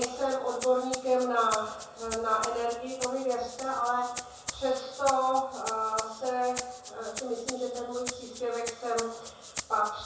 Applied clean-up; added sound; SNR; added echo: none; Rattle (instrument); 11 dB; reverberation time 0.7 s.